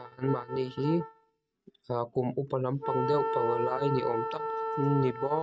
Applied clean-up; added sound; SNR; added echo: neural mask model RNNoise.